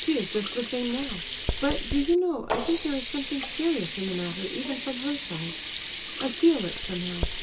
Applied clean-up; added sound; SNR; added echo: none; Sink (filling or washing); 5 dB; reverberation time 0.2 s.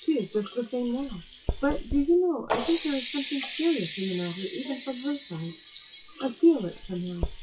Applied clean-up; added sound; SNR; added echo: classical method WPE with log-MMSE.